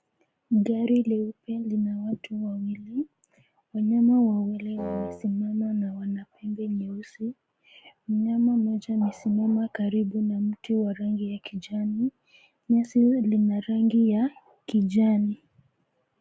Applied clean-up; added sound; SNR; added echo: none; Wind instrument, woodwind instrument; 10 dB; none.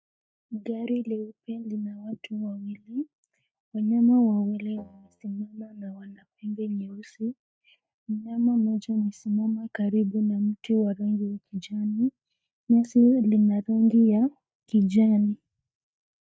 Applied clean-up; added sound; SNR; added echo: neural mask model DeepFilterNet 3.